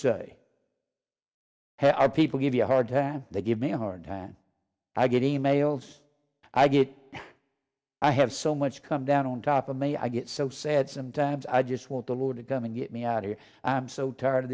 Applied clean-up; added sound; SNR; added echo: none; none; none; none.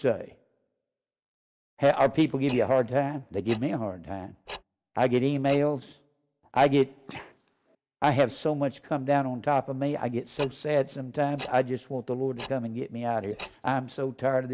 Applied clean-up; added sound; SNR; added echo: neural mask model Resemble Enhance denoiser.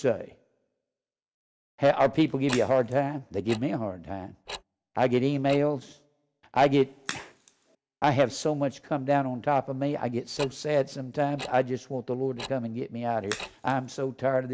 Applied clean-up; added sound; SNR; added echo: none; Crack + Tick-tock; 16 dB; none.